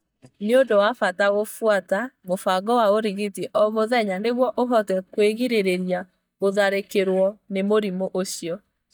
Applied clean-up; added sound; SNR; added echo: neural mask model DeepFilterNet 3.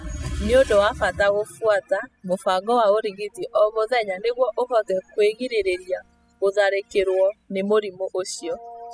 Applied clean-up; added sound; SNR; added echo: classical method spectral subtraction.